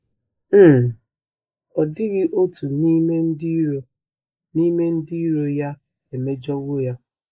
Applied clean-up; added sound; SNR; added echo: neural mask model Resemble Enhance denoiser.